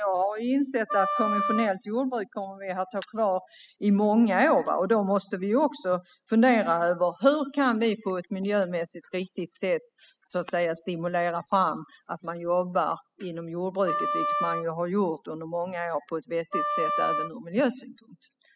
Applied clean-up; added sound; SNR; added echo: classical method spectral subtraction.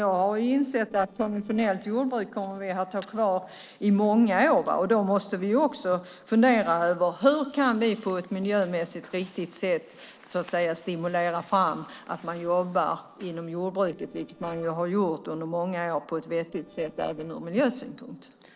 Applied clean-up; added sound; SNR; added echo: neural separator model SepFormer DNS4.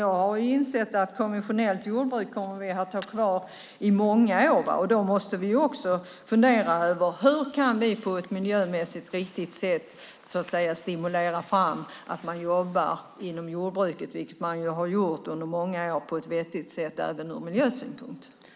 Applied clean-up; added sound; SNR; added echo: neural mask model Resemble Enhance denoiser.